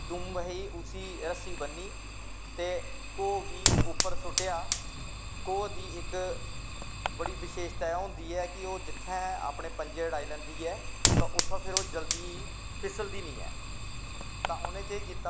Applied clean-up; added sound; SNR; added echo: none; Fire; -4 dB; none.